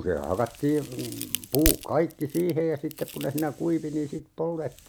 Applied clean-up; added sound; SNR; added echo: none; Crack; 8 dB; none.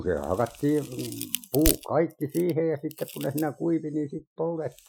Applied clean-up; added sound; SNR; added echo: classical method Wiener filter.